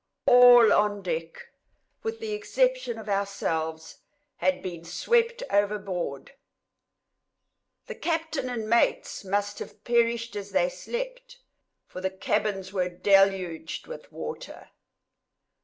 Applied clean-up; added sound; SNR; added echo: none; none; none; none.